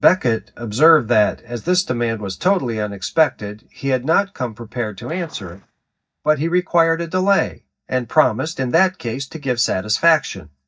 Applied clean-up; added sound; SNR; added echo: neural mask model DeepFilterNet 3.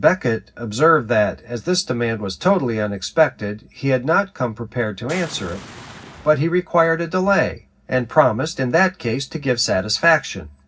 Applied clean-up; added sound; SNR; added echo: none; Boom; 17 dB; reverberation time 0.4 s.